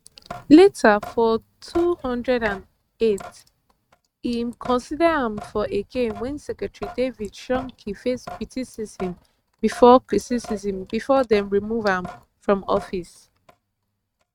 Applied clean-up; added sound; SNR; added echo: neural mask model RNNoise.